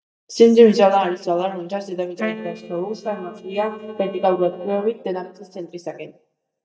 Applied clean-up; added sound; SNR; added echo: neural mask model DeepFilterNet 3.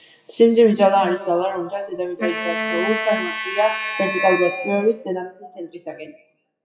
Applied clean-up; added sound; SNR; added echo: classical method WPE with log-MMSE.